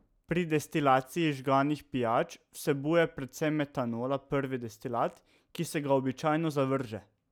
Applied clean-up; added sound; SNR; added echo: none; none; none; none.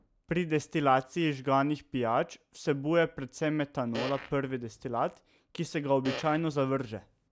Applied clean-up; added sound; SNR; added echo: none; Fart; 12 dB; none.